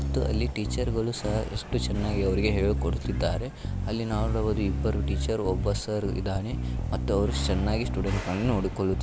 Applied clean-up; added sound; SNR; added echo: none; Bass guitar; 1 dB; none.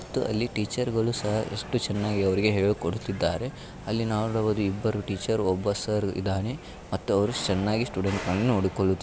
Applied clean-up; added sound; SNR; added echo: none; none; none; none.